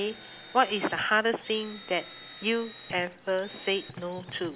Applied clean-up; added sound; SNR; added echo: none; Drill; 16 dB; none.